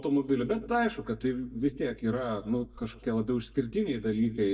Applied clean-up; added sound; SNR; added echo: neural mask model DeepFilterNet 3.